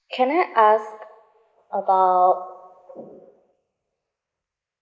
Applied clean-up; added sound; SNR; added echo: neural mask model Resemble Enhance denoiser.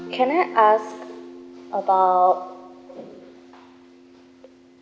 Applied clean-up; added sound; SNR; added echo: none; Guitar; 18 dB; none.